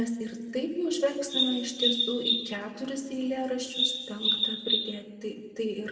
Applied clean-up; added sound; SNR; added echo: none; Bird vocalization, bird call, bird song; -3 dB; reverberation time 1.5 s.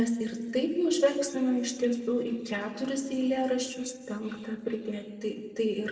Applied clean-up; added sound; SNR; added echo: neural separator model SepFormer DNS4.